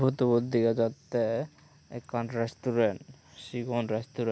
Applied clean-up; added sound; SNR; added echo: none; none; none; none.